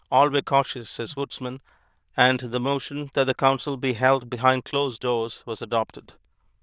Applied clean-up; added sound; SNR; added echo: neural diffusion model UNIVERSE++.